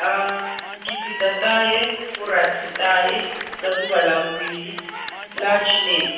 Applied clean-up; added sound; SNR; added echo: none; Cheering / Clapping; 9 dB; reverberation time 1.1 s.